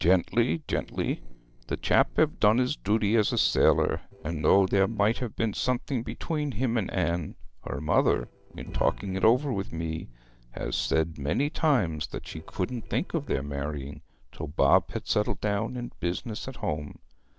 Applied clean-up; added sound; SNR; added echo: neural separator model SepFormer DNS4.